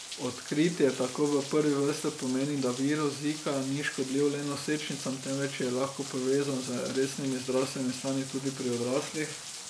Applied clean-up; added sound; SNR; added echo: none; Rain; 11 dB; none.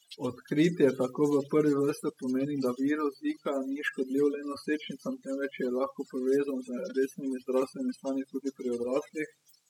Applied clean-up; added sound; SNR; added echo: classical method spectral subtraction.